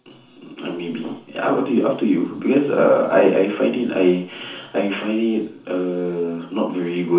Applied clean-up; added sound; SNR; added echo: none; none; none; reverberation time 0.9 s.